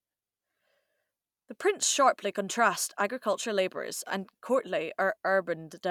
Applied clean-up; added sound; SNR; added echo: none; none; none; none.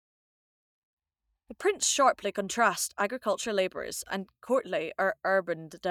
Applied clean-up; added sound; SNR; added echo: neural mask model DeepFilterNet 3.